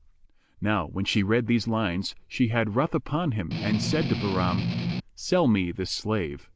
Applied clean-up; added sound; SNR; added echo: none; Strum; 2 dB; none.